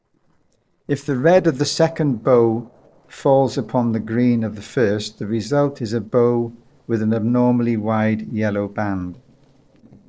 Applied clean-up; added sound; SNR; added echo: neural separator model SepFormer DNS4.